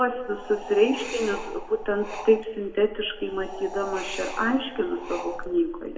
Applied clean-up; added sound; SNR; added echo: none; Wind; 13 dB; reverberation time 1.3 s.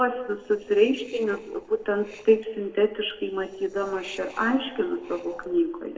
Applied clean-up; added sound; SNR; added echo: neural separator model SepFormer DNS4.